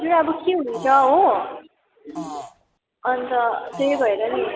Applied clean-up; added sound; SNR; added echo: none; Fart; 15 dB; none.